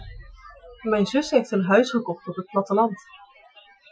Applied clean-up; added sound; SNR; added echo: classical method Wiener filter.